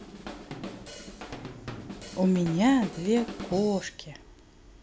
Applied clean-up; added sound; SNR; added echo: none; Drum kit; 12 dB; none.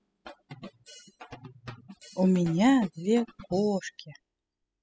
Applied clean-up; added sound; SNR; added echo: classical method spectral subtraction.